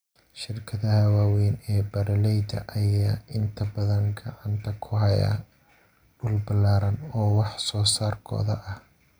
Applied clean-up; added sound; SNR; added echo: none; none; none; none.